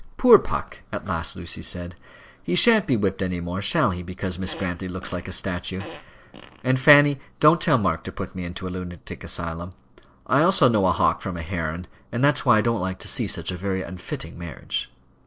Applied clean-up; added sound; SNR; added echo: neural separator model SepFormer DNS4.